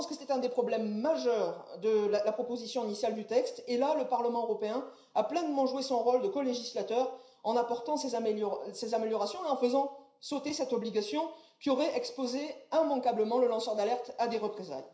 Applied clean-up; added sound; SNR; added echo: none; none; none; reverberation time 0.5 s.